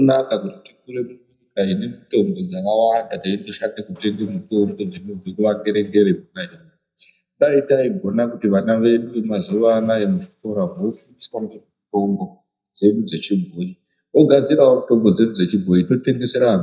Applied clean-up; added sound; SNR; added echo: neural mask model DeepFilterNet 3.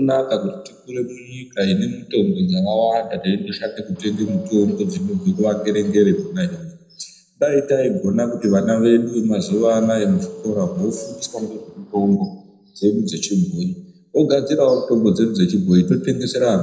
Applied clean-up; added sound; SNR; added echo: neural separator model SepFormer DNS4.